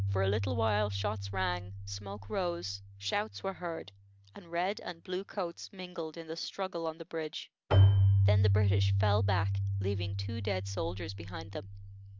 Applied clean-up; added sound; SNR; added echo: none; Keyboard (musical); -4 dB; none.